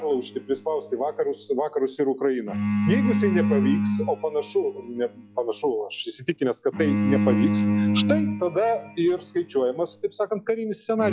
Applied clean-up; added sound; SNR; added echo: classical method log-MMSE.